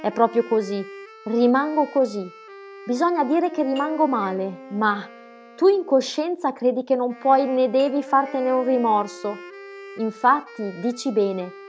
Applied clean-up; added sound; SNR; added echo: none; Doorbell + Wind instrument, woodwind instrument; 18 dB; none.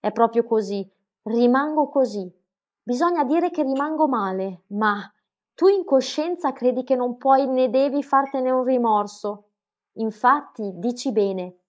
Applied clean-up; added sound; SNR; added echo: neural mask model Resemble Enhance denoiser.